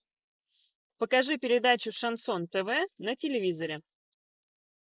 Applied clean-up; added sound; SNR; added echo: neural mask model Resemble Enhance denoiser.